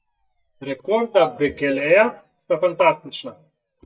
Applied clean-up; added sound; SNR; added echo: neural mask model DeepFilterNet 3.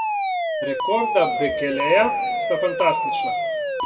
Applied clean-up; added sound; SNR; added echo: none; Alarm; -1 dB; reverberation time 1.5 s.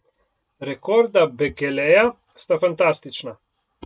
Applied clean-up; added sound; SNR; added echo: none; none; none; none.